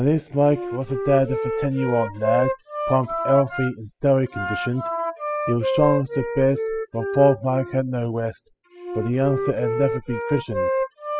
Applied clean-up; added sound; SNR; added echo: classical method spectral subtraction.